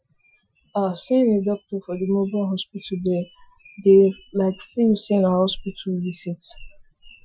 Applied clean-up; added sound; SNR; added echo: classical method Wiener filter.